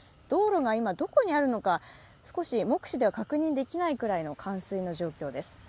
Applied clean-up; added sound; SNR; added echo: none; none; none; none.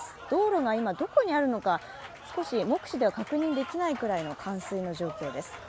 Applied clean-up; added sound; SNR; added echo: none; Applause / Crowd; 15 dB; none.